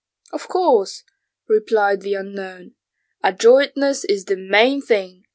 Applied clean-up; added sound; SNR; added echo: none; none; none; none.